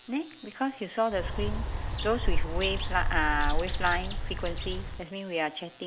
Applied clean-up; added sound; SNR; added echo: none; Bird; -3 dB; none.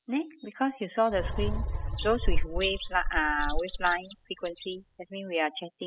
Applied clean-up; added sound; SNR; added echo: classical method spectral subtraction.